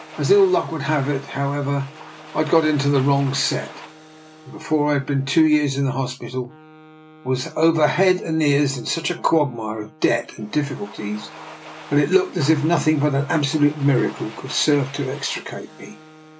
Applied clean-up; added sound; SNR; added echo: none; Domestic sounds, home sounds + Wind instrument, woodwind instrument; 19 dB; none.